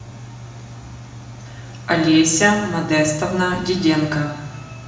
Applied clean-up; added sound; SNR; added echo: none; none; none; reverberation time 0.9 s.